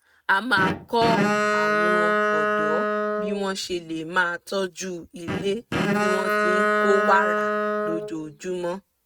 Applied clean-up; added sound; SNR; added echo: neural mask model RNNoise.